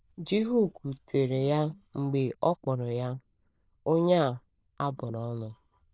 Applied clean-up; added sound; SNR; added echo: neural diffusion model UNIVERSE++.